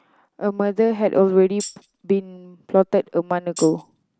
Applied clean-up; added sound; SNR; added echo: none; Tambourine; 14 dB; none.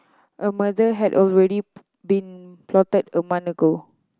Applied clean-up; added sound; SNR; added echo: none; none; none; none.